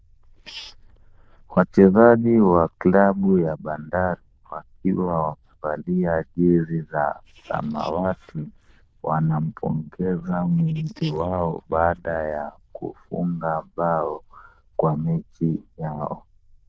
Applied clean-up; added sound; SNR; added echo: neural diffusion model UNIVERSE++.